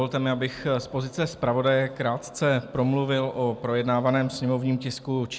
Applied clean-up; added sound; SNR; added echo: none; none; none; none.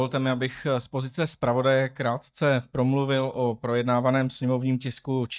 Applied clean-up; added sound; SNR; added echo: neural mask model DeepFilterNet 3.